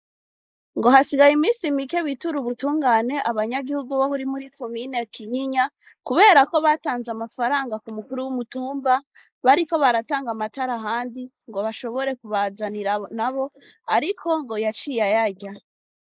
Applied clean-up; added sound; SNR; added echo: neural mask model Resemble Enhance denoiser.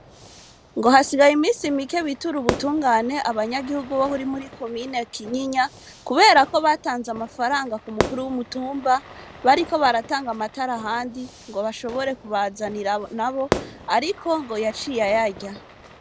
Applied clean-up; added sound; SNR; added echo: none; Fire / Fireworks; 13 dB; none.